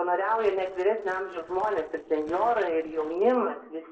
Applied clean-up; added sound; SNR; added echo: neural separator model SepFormer DNS4.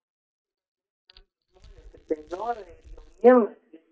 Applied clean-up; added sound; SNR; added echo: neural mask model DeepFilterNet 3.